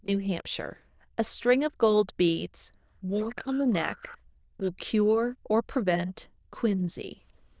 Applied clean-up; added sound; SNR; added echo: neural diffusion model UNIVERSE++.